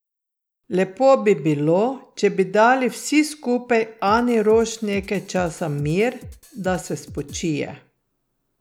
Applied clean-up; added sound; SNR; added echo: none; Drum kit; 20 dB; none.